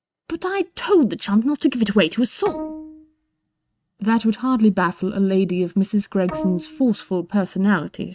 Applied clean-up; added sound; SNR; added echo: neural mask model RNNoise.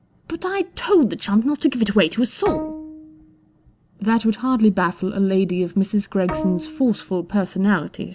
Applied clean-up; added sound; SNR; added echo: none; Bowed string instrument; 12 dB; none.